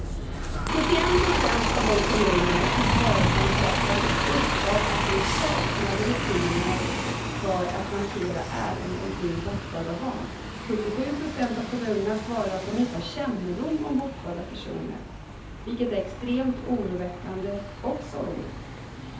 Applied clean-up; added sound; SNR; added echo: none; Bus; -1 dB; reverberation time 0.5 s.